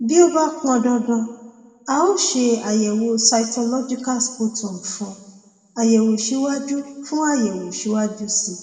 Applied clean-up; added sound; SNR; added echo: none; none; none; reverberation time 1.4 s.